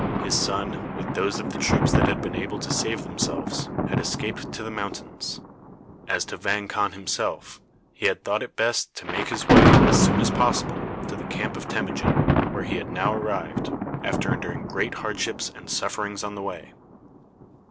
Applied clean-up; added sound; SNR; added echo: none; Thunder; -4 dB; none.